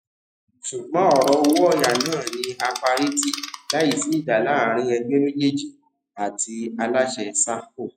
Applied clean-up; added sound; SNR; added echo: classical method log-MMSE.